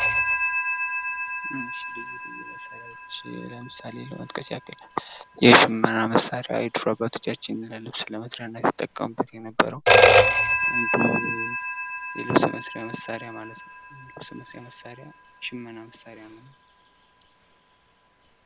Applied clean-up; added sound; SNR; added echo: none; Telephone; 0 dB; none.